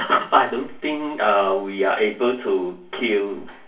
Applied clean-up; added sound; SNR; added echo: none; none; none; reverberation time 0.3 s.